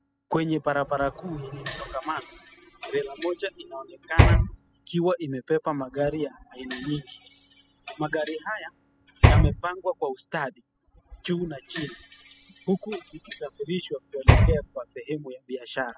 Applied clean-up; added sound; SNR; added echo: classical method spectral subtraction.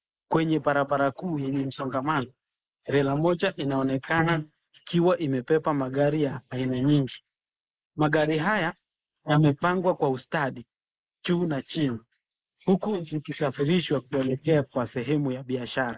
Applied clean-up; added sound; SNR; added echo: neural mask model Resemble Enhance denoiser.